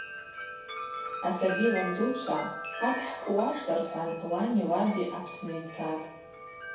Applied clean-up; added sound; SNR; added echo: none; Wind chime; 8 dB; reverberation time 0.6 s.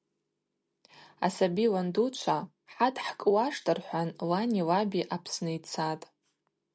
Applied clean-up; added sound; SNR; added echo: none; none; none; none.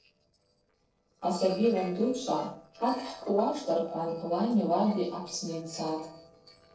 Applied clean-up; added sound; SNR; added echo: neural separator model SepFormer DNS4.